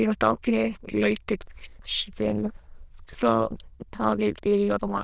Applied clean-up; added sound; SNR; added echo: neural diffusion model UNIVERSE++.